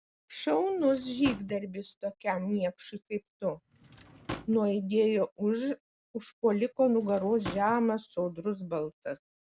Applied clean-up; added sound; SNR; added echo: none; Drawer open or close / Wood; 15 dB; none.